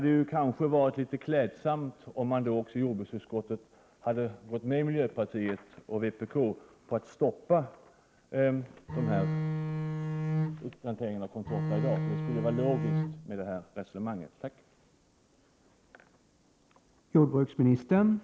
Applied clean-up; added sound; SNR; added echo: none; Bowed string instrument; 1 dB; none.